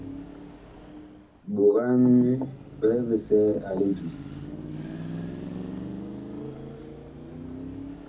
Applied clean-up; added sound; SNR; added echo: none; Car passing by / Traffic noise, roadway noise / Engine; 12 dB; reverberation time 0.4 s.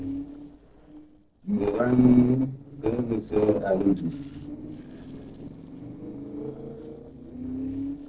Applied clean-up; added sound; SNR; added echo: neural separator model SepFormer DNS4.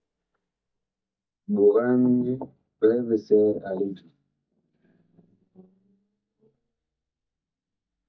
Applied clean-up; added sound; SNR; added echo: neural mask model DeepFilterNet 3.